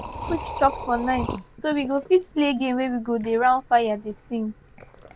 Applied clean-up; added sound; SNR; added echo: none; Liquid; 13 dB; none.